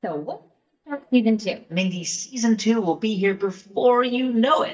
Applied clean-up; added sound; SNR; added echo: neural mask model DeepFilterNet 3.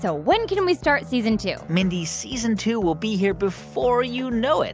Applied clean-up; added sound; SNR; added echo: none; none; none; none.